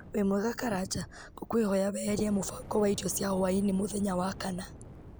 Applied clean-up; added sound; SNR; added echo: none; Fire; 16 dB; none.